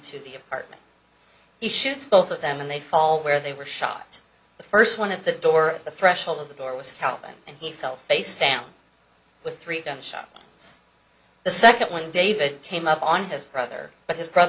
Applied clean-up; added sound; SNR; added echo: none; none; none; none.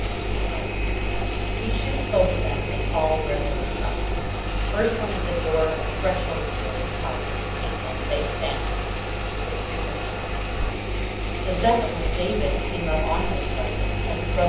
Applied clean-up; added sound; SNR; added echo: none; Engine; -3 dB; reverberation time 0.8 s.